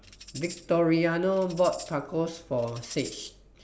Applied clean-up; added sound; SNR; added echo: none; Tambourine; 18 dB; none.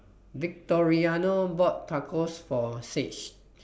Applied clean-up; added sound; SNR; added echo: none; none; none; none.